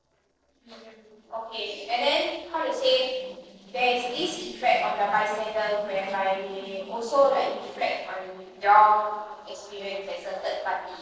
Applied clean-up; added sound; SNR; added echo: neural separator model SepFormer DNS4.